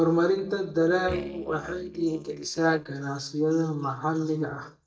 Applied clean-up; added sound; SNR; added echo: neural mask model DeepFilterNet 3.